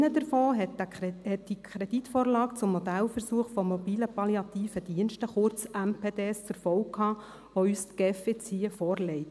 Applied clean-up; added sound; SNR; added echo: none; none; none; none.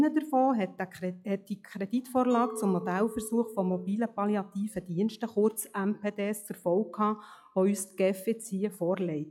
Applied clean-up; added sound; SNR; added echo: classical method log-MMSE.